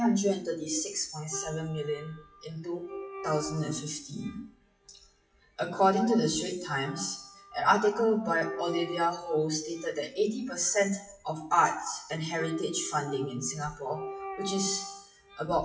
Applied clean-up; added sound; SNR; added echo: classical method WPE with log-MMSE.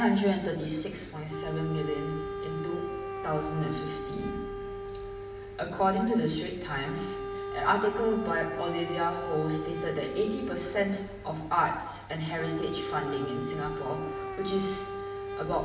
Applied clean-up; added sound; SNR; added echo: none; Wind instrument, woodwind instrument; 7 dB; reverberation time 1.0 s.